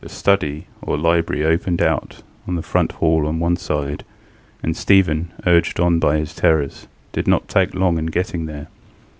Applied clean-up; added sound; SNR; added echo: none; none; none; none.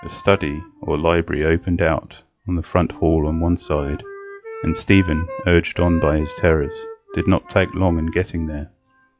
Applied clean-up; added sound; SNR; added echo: classical method log-MMSE.